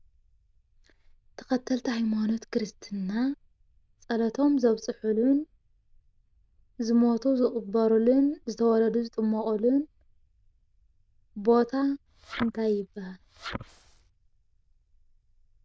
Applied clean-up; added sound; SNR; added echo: neural diffusion model UNIVERSE++.